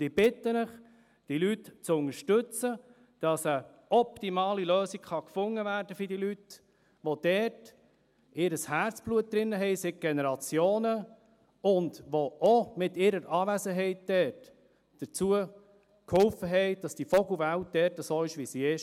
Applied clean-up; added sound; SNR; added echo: none; none; none; none.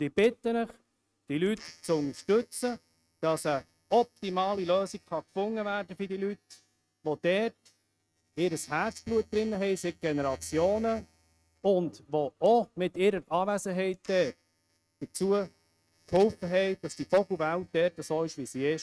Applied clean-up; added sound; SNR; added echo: neural mask model RNNoise.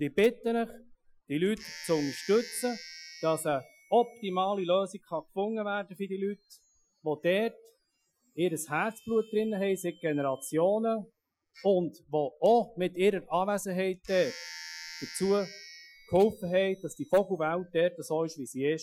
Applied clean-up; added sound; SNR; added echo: classical method Wiener filter.